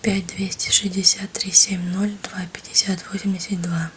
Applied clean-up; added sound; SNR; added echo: none; none; none; none.